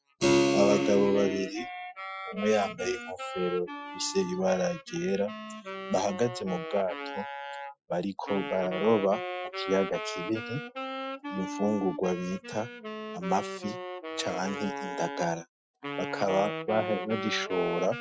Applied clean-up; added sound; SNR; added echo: classical method Wiener filter.